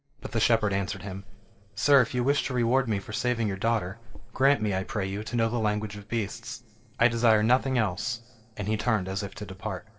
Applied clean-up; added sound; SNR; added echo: neural separator model SepFormer DNS4.